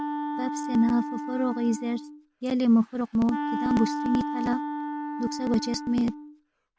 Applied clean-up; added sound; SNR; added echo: none; Wind instrument, woodwind instrument; 6 dB; none.